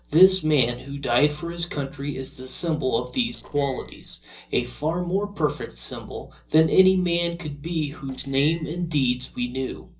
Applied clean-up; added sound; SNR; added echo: neural separator model SepFormer DNS4.